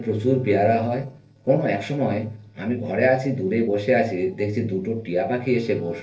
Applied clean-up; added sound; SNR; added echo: neural separator model SepFormer DNS4.